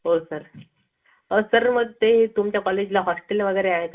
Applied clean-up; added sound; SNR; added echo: none; none; none; reverberation time 0.2 s.